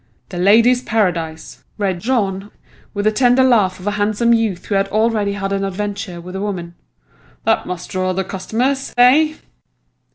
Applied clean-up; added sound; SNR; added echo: none; none; none; none.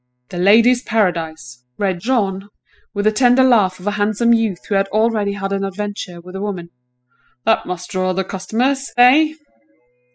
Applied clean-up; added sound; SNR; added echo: classical method spectral subtraction.